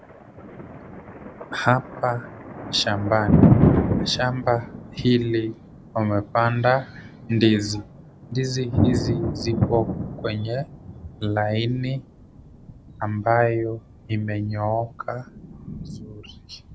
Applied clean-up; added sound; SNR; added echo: none; Thunder; 2 dB; none.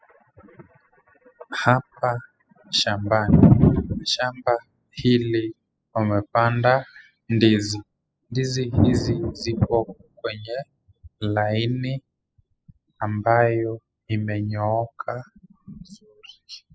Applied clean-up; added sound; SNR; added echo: classical method spectral subtraction.